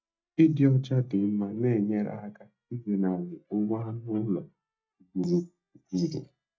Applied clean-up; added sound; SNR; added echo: neural mask model DeepFilterNet 3.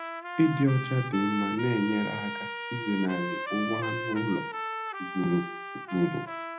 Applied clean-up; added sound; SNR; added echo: none; Trumpet; 6 dB; reverberation time 0.2 s.